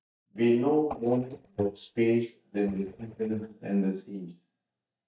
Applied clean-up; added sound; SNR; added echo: neural mask model DeepFilterNet 3.